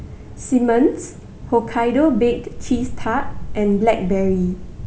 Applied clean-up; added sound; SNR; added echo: none; Thunder; 9 dB; none.